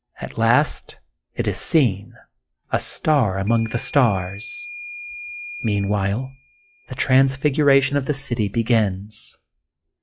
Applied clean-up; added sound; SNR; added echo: classical method log-MMSE.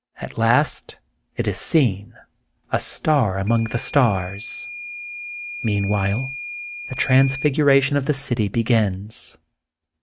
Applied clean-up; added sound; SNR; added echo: neural mask model RNNoise.